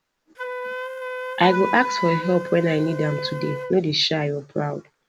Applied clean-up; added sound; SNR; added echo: none; Wind instrument, woodwind instrument; 8 dB; none.